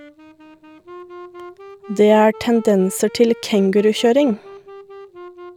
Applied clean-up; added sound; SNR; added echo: none; Wind instrument, woodwind instrument; 20 dB; none.